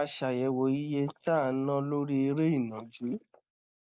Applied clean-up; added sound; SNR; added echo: neural mask model Resemble Enhance denoiser.